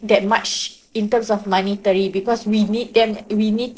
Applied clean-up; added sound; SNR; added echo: neural separator model SepFormer DNS4.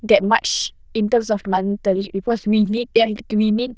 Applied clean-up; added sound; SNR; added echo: neural diffusion model UNIVERSE++.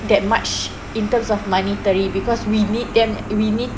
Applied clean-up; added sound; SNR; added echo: none; Vehicle; 11 dB; none.